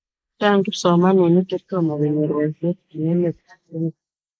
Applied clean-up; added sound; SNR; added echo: neural mask model Resemble Enhance denoiser.